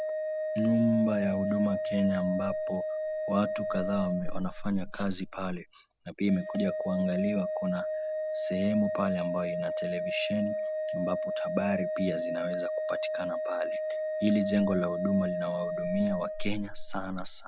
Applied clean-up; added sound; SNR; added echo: none; Organ; 1 dB; none.